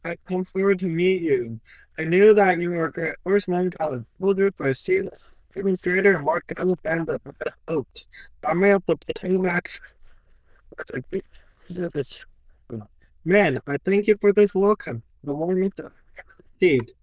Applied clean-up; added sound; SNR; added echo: neural diffusion model UNIVERSE++.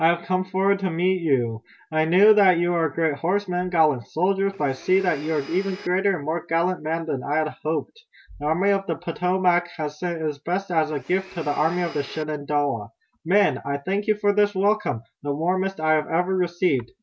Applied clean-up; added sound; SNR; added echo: none; Domestic sounds, home sounds; 18 dB; none.